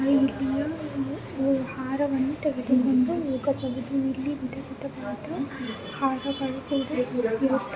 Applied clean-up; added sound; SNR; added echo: none; none; none; none.